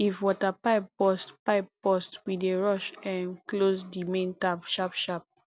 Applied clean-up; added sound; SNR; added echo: none; none; none; none.